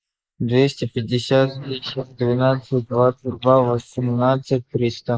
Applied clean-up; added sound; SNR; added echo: neural mask model Resemble Enhance denoiser.